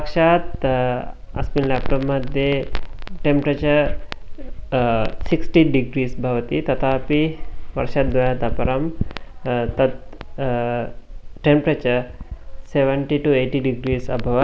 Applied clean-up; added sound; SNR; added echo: none; none; none; none.